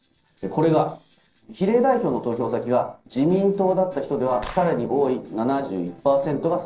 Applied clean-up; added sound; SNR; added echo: neural separator model SepFormer DNS4.